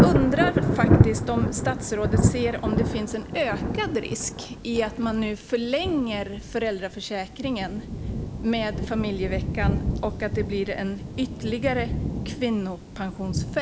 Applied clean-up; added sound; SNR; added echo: none; Thunder; -1 dB; none.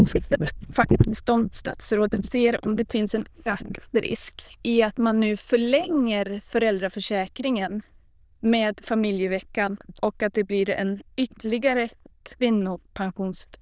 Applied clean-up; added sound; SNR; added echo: neural diffusion model UNIVERSE++.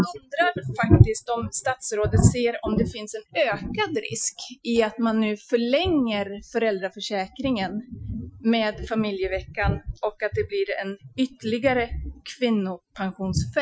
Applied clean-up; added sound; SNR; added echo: classical method Wiener filter.